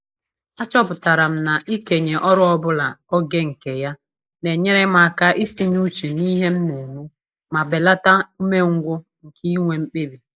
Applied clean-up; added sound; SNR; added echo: neural mask model Resemble Enhance denoiser.